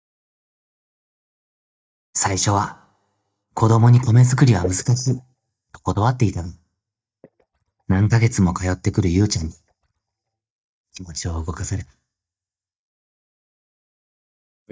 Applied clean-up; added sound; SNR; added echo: neural mask model DeepFilterNet 3.